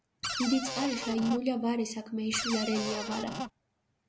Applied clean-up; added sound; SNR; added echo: none; Cupboard open or close; 4 dB; none.